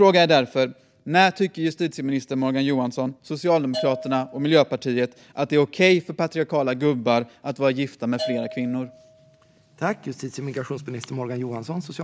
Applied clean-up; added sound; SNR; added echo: none; Bell / Percussion; 18 dB; none.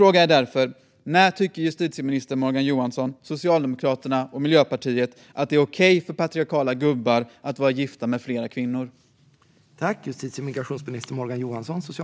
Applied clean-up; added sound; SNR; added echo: none; none; none; none.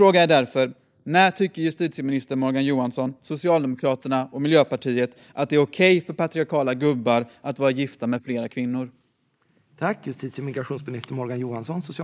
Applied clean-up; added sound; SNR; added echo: neural mask model Resemble Enhance denoiser.